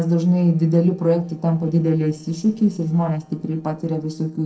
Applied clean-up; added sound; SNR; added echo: neural separator model SepFormer DNS4.